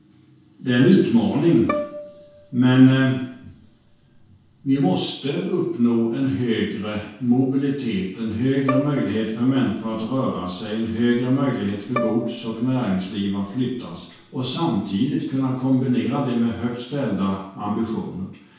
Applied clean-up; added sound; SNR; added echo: none; Bowed string instrument; 13 dB; reverberation time 0.6 s.